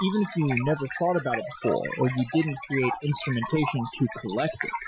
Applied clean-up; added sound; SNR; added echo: classical method Wiener filter.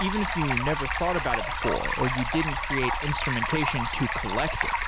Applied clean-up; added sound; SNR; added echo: none; Stream; -1 dB; none.